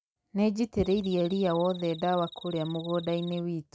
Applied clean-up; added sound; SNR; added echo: none; Cricket; 18 dB; none.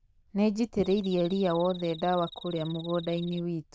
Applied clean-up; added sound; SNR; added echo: neural diffusion model UNIVERSE++.